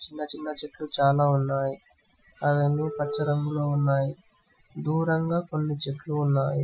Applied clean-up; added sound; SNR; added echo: classical method Wiener filter.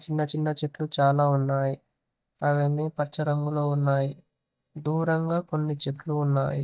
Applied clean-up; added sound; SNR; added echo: neural mask model DeepFilterNet 3.